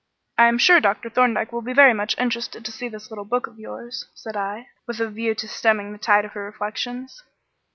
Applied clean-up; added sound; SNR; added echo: none; none; none; none.